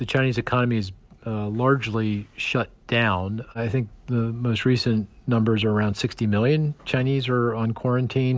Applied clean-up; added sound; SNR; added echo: none; none; none; none.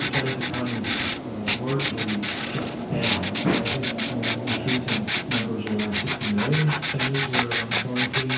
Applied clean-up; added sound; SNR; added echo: none; Writing; -5 dB; reverberation time 0.6 s.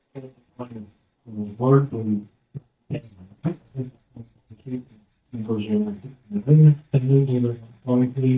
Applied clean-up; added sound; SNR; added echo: neural mask model DeepFilterNet 3.